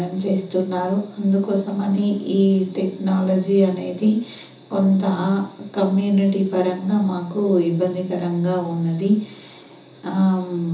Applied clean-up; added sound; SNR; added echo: none; none; none; reverberation time 0.7 s.